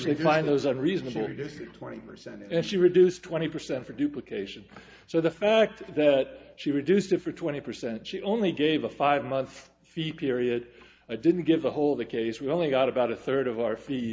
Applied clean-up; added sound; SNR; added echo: none; none; none; none.